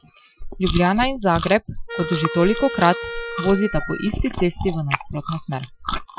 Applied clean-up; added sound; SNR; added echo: classical method Wiener filter.